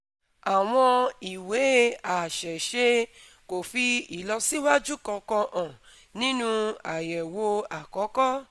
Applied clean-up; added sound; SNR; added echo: none; none; none; none.